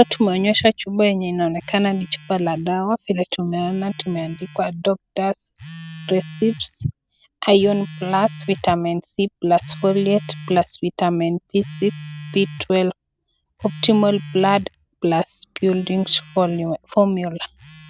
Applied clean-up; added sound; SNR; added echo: none; Telephone; 18 dB; none.